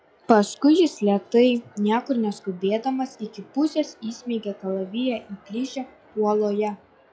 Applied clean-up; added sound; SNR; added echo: classical method log-MMSE.